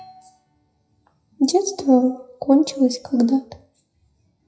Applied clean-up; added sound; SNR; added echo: classical method WPE with log-MMSE.